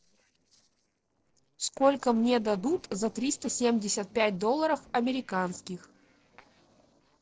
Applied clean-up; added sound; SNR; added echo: neural separator model SepFormer DNS4.